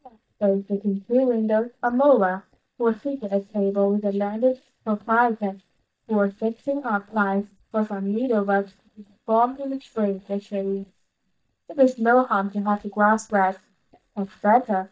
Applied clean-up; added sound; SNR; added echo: neural mask model DeepFilterNet 3.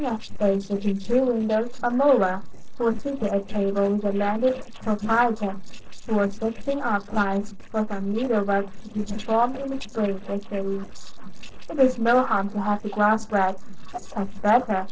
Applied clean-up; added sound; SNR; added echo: neural separator model SepFormer DNS4.